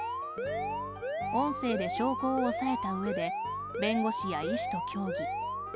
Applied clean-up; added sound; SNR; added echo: none; Alarm; 1 dB; none.